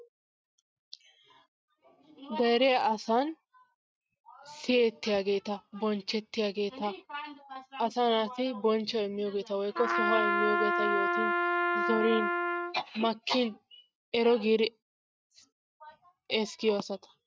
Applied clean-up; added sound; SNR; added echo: neural mask model RNNoise.